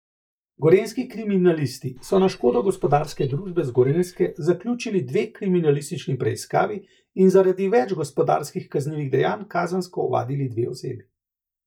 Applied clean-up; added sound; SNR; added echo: neural mask model DeepFilterNet 3.